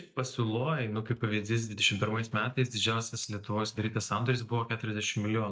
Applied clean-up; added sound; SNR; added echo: neural mask model DeepFilterNet 3.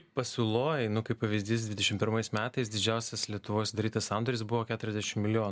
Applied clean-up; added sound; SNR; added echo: none; none; none; none.